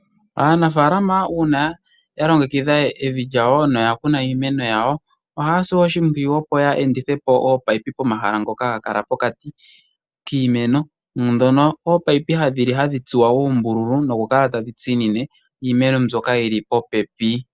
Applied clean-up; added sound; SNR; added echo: none; none; none; none.